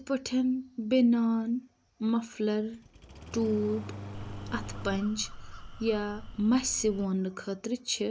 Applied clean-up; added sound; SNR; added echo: none; Engine starting + Crow; 12 dB; none.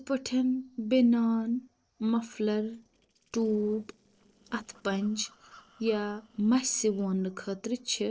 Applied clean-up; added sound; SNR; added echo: neural separator model SepFormer DNS4.